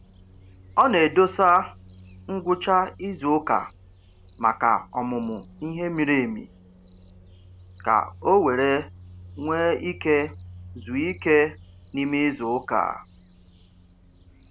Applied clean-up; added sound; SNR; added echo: none; Cricket; 14 dB; none.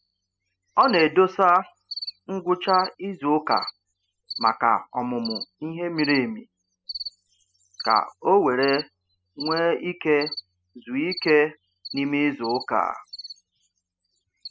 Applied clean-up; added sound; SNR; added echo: classical method spectral subtraction.